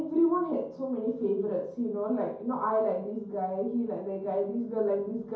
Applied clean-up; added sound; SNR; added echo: none; none; none; reverberation time 0.6 s.